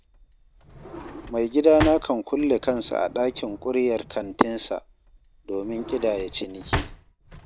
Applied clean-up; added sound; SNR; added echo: none; Drawer open or close; 11 dB; none.